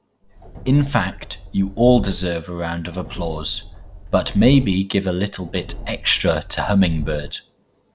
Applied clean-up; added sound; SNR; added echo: none; Subway, metro, underground; 10 dB; none.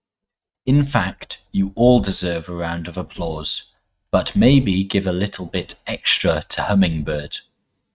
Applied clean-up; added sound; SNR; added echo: neural mask model RNNoise.